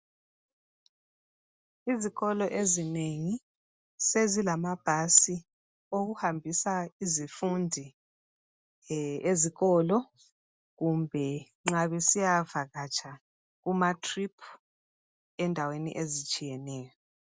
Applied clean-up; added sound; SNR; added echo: none; none; none; none.